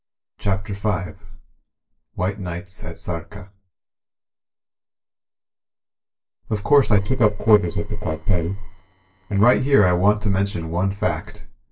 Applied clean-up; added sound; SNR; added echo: neural separator model SepFormer DNS4.